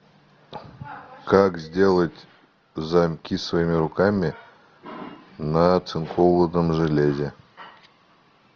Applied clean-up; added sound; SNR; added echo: none; none; none; none.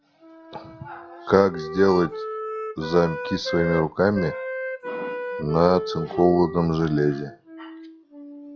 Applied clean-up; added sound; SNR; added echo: classical method log-MMSE.